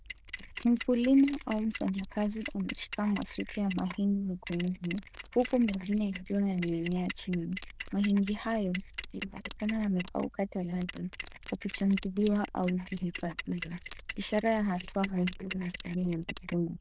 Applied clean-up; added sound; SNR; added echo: neural diffusion model UNIVERSE++.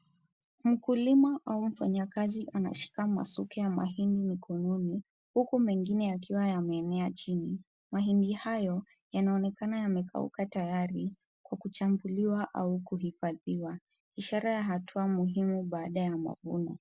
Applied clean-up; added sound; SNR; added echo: none; none; none; none.